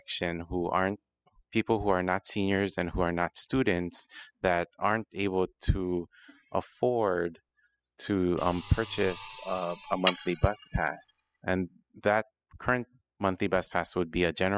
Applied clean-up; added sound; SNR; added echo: classical method spectral subtraction.